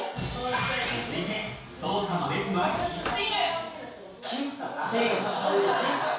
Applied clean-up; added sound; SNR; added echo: none; Cutlery, silverware / Drawer open or close; 10 dB; reverberation time 0.7 s.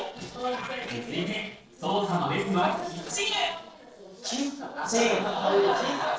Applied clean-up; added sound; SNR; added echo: neural separator model SepFormer DNS4.